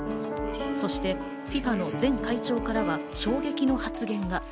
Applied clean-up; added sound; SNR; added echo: none; Piano; 3 dB; none.